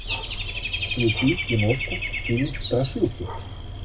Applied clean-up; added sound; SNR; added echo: none; Bird / Dog; 4 dB; reverberation time 0.2 s.